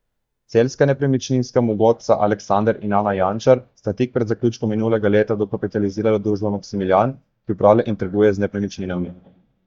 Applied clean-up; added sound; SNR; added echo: neural mask model DeepFilterNet 3.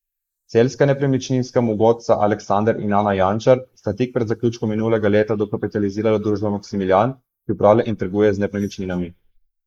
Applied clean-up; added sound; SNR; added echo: neural mask model Resemble Enhance denoiser.